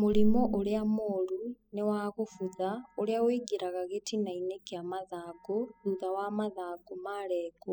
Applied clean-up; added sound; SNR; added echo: classical method spectral subtraction.